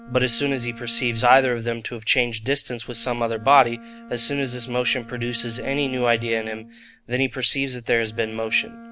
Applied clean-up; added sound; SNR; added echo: none; Bowed string instrument; 18 dB; none.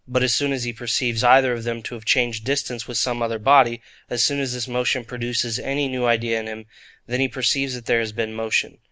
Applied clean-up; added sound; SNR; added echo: none; none; none; none.